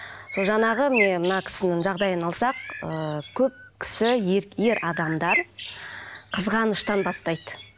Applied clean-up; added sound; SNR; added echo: none; Bird; 9 dB; none.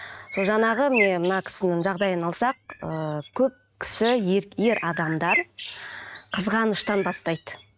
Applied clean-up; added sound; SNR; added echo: neural mask model RNNoise.